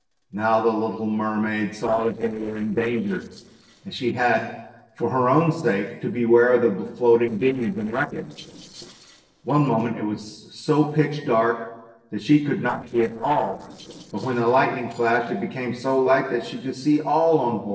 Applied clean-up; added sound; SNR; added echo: neural separator model SepFormer DNS4.